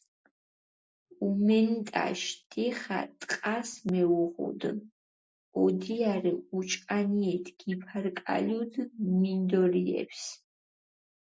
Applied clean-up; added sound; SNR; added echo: none; none; none; none.